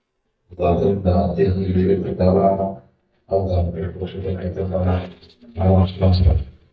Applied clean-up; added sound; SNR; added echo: neural mask model DeepFilterNet 3.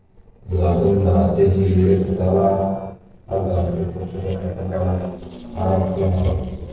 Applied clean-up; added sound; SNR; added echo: neural separator model SepFormer DNS4.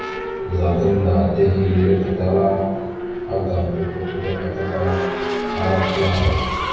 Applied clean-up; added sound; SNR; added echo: none; Race car, auto racing / Accelerating, revving, vroom; 6 dB; reverberation time 1.3 s.